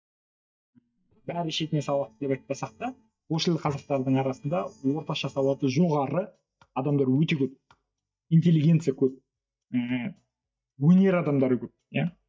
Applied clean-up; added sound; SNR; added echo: neural mask model DeepFilterNet 3.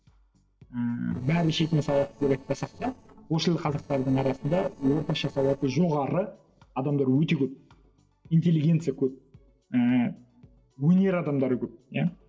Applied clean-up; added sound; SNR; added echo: neural separator model SepFormer DNS4.